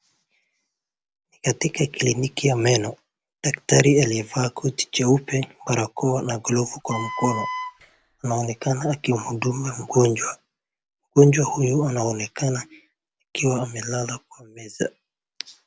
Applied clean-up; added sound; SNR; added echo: none; Wind instrument, woodwind instrument; 8 dB; none.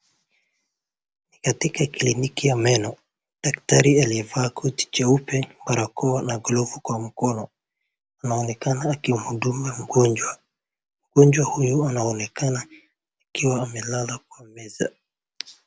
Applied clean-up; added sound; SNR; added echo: none; none; none; none.